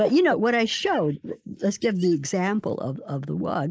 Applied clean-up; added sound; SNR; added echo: neural mask model Resemble Enhance denoiser.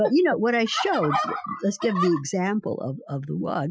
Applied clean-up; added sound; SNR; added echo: classical method Wiener filter.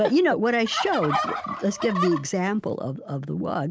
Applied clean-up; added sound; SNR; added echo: none; Fowl; 6 dB; none.